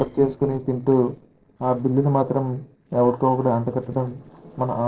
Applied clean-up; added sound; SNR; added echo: neural separator model SepFormer DNS4.